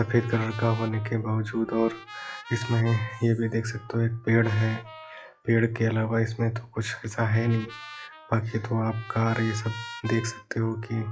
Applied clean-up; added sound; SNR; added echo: classical method log-MMSE.